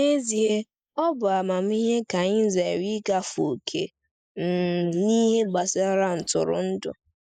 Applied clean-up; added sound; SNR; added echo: neural mask model Resemble Enhance denoiser.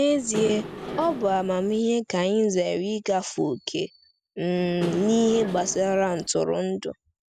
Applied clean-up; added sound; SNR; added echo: none; Engine / Mechanisms; 11 dB; none.